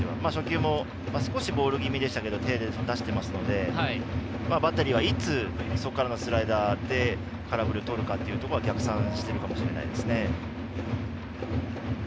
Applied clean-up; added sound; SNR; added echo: none; none; none; none.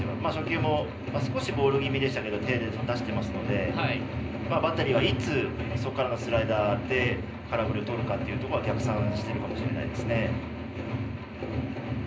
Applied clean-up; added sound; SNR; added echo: none; none; none; reverberation time 0.5 s.